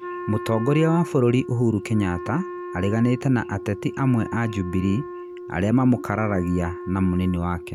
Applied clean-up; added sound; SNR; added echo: none; Wind instrument, woodwind instrument; 11 dB; none.